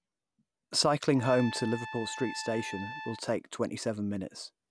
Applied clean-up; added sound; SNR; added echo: none; Trumpet; 10 dB; none.